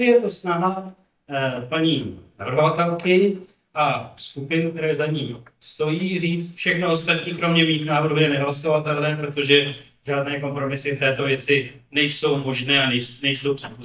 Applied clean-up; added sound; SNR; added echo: neural mask model DeepFilterNet 3.